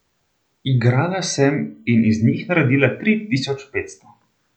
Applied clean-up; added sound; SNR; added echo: none; none; none; none.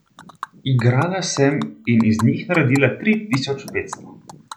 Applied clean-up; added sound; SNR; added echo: none; Animal; 17 dB; none.